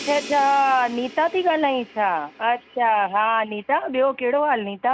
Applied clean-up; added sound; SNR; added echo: none; Crash cymbal; 20 dB; none.